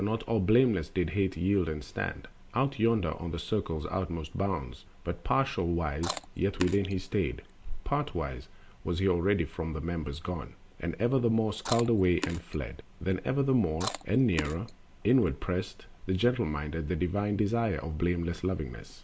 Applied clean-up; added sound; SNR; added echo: none; Chewing, mastication; 11 dB; none.